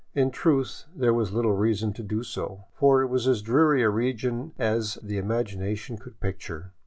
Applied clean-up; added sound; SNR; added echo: none; none; none; none.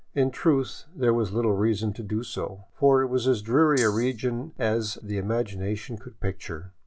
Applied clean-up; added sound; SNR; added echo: none; Rattle (instrument); 12 dB; none.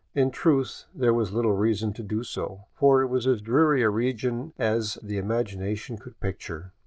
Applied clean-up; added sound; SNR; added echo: neural diffusion model UNIVERSE++.